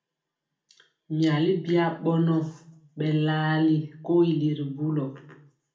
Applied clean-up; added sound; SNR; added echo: none; none; none; reverberation time 0.4 s.